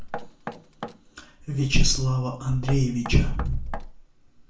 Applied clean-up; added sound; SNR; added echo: none; Knock; 17 dB; reverberation time 0.4 s.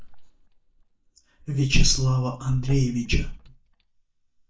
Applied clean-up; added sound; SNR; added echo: neural mask model DeepFilterNet 3.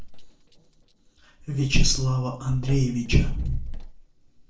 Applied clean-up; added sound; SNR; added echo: neural separator model SepFormer DNS4.